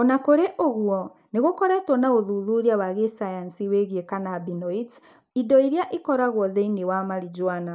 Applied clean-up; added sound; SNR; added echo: none; none; none; none.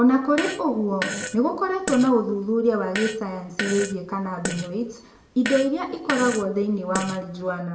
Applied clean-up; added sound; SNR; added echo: none; Fart; 10 dB; reverberation time 0.6 s.